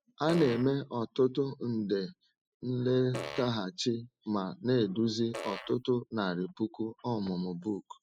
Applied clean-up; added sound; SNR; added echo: classical method spectral subtraction.